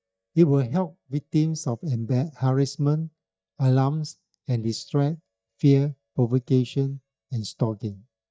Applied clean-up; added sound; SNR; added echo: neural mask model DeepFilterNet 3.